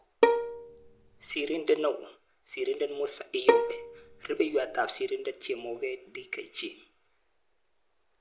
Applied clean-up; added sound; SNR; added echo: none; Bowed string instrument; -5 dB; none.